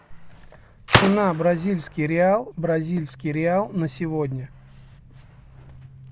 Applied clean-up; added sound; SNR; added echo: none; Gunshot, gunfire; 3 dB; none.